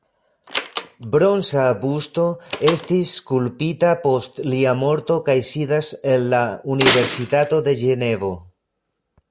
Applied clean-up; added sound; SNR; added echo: none; Slam; 10 dB; none.